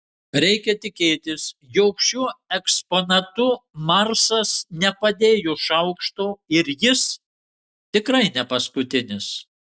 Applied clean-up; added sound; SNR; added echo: none; none; none; none.